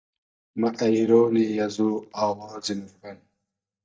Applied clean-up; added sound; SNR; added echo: neural mask model DeepFilterNet 3.